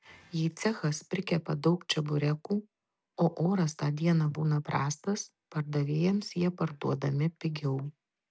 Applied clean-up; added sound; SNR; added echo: none; none; none; none.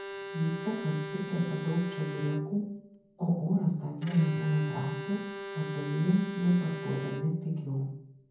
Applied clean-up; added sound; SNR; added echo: none; Bowed string instrument; 10 dB; reverberation time 0.9 s.